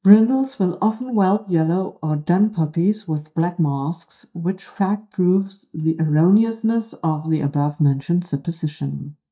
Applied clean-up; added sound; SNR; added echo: neural mask model DeepFilterNet 3.